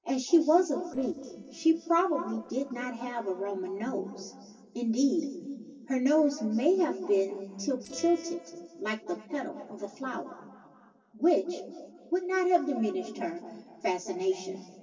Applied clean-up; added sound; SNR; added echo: neural separator model SepFormer DNS4.